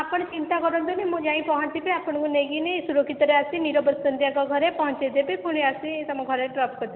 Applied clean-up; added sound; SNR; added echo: none; none; none; none.